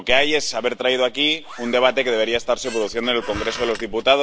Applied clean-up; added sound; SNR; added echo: none; Squeak + Zipper (clothing); 12 dB; none.